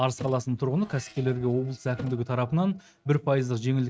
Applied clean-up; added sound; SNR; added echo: neural mask model RNNoise.